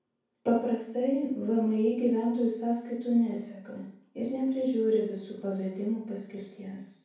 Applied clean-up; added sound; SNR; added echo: none; none; none; reverberation time 0.6 s.